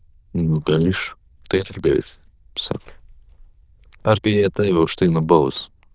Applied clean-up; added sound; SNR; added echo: neural diffusion model UNIVERSE++.